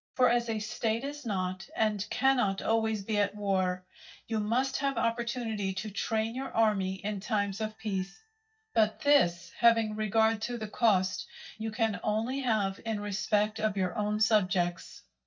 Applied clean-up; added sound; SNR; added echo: neural mask model DeepFilterNet 3.